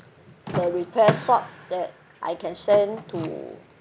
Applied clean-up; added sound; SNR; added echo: none; Door / Car; 9 dB; none.